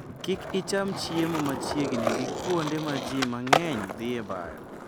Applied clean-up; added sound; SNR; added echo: none; Skateboard; 1 dB; none.